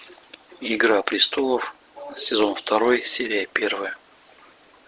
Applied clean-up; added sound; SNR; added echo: none; none; none; none.